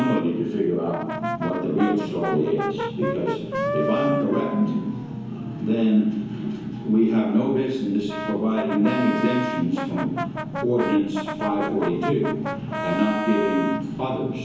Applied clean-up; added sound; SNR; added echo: none; Brass instrument; 8 dB; reverberation time 1.0 s.